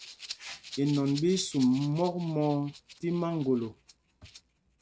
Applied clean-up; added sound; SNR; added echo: neural mask model RNNoise.